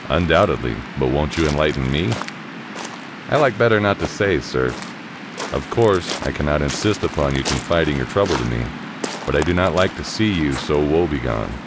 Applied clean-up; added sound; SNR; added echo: none; Waves, surf; 10 dB; none.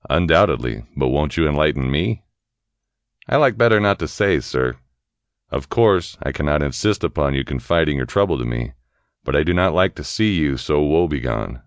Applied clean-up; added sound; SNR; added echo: none; none; none; none.